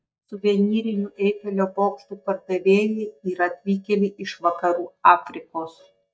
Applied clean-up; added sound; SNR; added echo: neural mask model DeepFilterNet 3.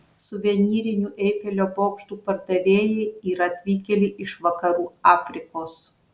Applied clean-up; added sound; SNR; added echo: none; none; none; none.